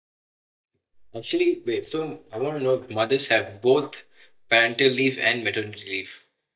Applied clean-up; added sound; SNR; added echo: neural mask model DeepFilterNet 3.